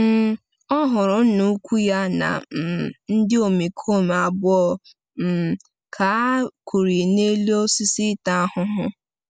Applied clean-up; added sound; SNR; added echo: none; none; none; none.